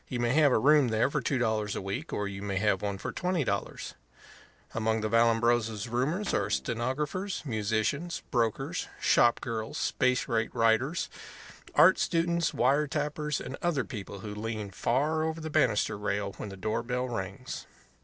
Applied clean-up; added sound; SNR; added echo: neural separator model SepFormer DNS4.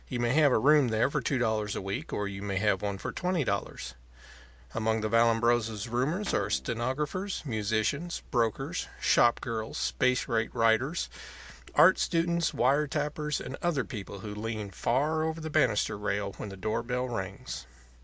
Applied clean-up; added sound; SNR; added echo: none; Guitar; 17 dB; none.